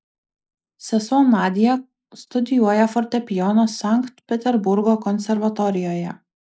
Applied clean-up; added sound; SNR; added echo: neural mask model Resemble Enhance denoiser.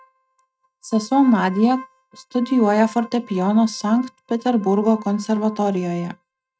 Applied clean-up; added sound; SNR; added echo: neural mask model RNNoise.